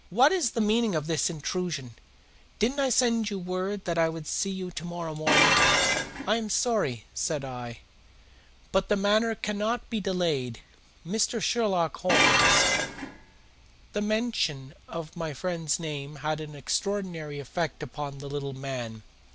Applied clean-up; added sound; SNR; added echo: none; Dishes, pots, and pans; -1 dB; none.